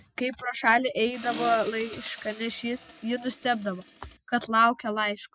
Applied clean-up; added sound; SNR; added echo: none; Accelerating, revving, vroom; 14 dB; none.